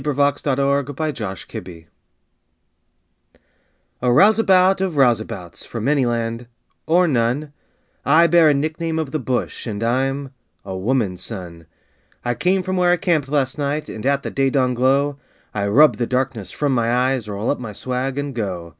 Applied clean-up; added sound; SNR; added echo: none; none; none; none.